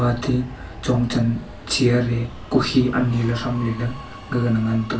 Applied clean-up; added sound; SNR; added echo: none; Subway, metro, underground; 15 dB; reverberation time 0.3 s.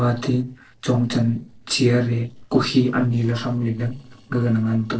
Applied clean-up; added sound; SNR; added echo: neural separator model SepFormer DNS4.